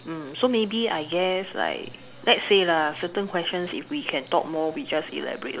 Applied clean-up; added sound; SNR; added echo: none; none; none; none.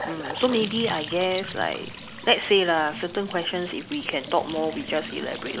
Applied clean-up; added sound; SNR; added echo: none; Trickle, dribble / Bathtub (filling or washing) / Sink (filling or washing) / Gurgling / Splash, splatter; 12 dB; none.